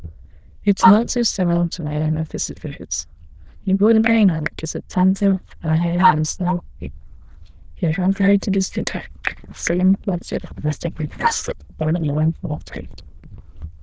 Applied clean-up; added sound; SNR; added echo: neural diffusion model UNIVERSE++.